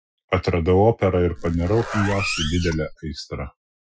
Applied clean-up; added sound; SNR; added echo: classical method Wiener filter.